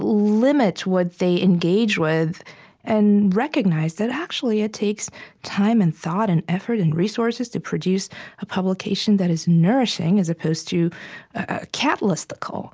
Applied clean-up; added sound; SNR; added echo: none; none; none; none.